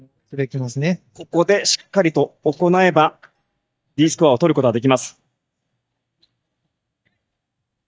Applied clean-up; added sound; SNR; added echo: neural mask model DeepFilterNet 3.